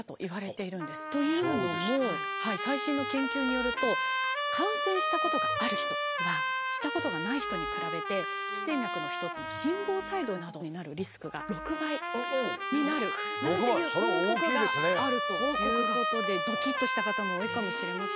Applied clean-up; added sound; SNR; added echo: none; Trumpet; 0 dB; none.